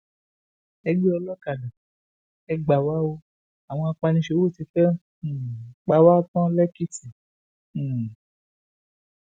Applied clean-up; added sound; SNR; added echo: none; none; none; none.